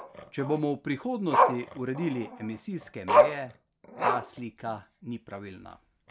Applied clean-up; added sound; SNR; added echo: none; Growling; -4 dB; none.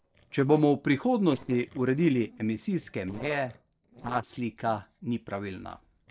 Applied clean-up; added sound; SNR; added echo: neural separator model SepFormer DNS4.